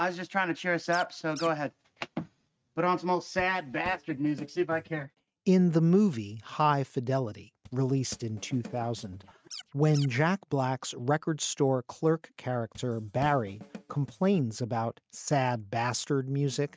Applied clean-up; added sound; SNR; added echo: neural mask model RNNoise.